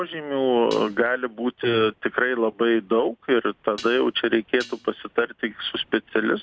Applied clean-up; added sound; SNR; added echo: none; Dishes, pots, and pans; 20 dB; none.